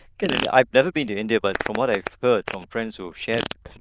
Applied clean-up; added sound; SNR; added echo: neural diffusion model UNIVERSE++.